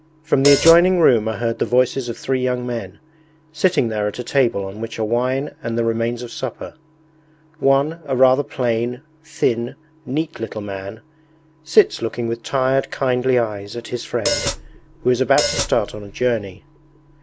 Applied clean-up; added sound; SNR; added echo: none; Hi-hat; 5 dB; none.